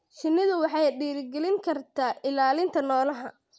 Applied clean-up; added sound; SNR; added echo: none; none; none; none.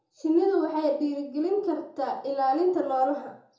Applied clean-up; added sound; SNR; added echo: none; none; none; reverberation time 0.6 s.